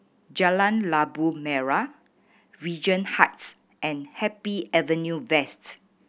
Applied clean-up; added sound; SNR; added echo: none; none; none; none.